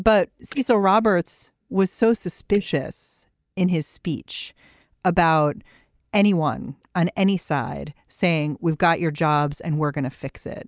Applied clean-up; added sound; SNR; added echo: neural mask model DeepFilterNet 3.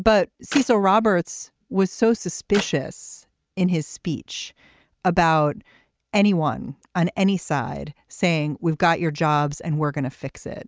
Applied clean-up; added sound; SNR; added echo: neural mask model RNNoise.